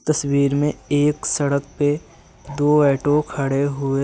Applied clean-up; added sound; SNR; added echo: none; none; none; none.